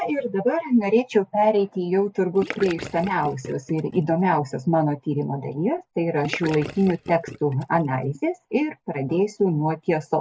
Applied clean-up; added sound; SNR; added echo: none; Gurgling / Liquid; 14 dB; none.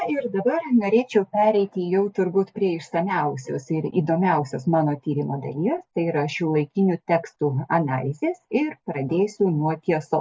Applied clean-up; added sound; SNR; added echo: none; none; none; none.